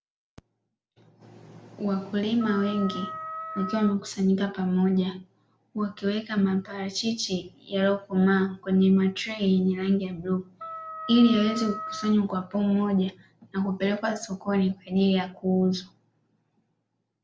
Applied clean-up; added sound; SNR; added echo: none; Wind instrument, woodwind instrument; 11 dB; none.